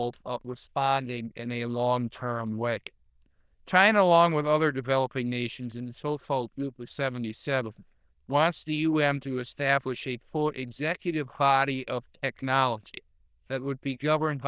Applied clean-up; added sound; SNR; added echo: neural diffusion model UNIVERSE++.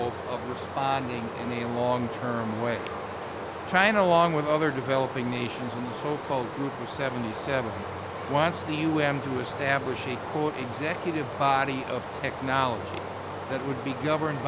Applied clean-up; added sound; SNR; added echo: none; Stream; 7 dB; none.